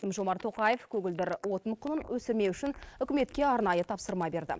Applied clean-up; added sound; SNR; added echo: neural mask model Resemble Enhance denoiser.